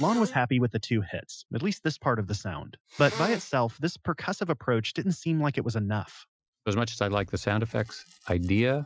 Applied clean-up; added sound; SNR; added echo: classical method Wiener filter.